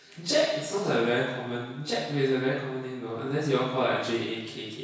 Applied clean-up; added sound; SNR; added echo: none; none; none; reverberation time 1.1 s.